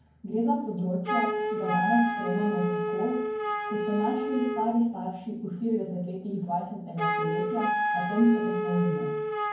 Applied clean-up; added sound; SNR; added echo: none; Wind instrument, woodwind instrument; 2 dB; reverberation time 0.9 s.